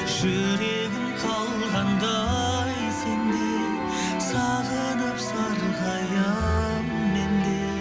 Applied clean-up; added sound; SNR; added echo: none; Wind instrument, woodwind instrument; 8 dB; none.